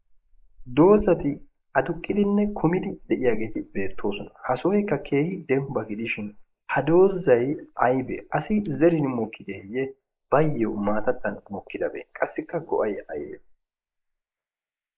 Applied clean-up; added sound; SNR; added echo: neural mask model Resemble Enhance denoiser.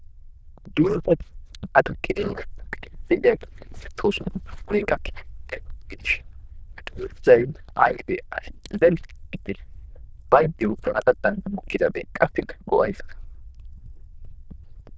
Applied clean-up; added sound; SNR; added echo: neural diffusion model UNIVERSE++.